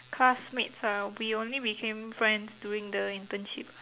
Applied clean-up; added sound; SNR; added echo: none; none; none; none.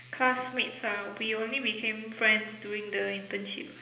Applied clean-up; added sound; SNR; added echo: none; none; none; reverberation time 0.8 s.